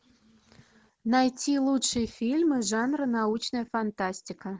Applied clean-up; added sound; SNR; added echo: none; none; none; none.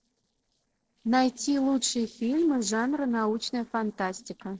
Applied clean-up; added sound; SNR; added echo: neural separator model SepFormer DNS4.